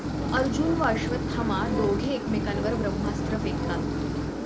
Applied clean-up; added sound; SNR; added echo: none; Engine / Truck / Car + Engine; -1 dB; none.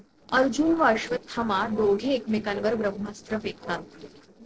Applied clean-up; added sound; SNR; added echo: neural separator model SepFormer DNS4.